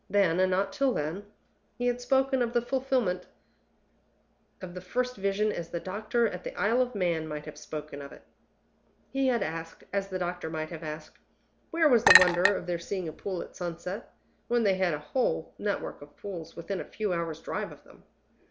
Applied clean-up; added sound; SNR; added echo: none; Chink, clink; -4 dB; none.